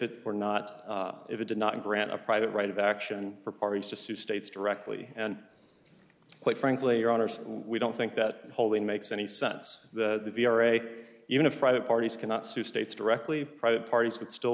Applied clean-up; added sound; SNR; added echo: none; none; none; none.